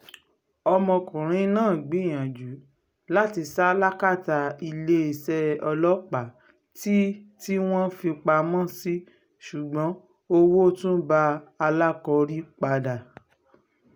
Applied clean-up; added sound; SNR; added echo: none; none; none; none.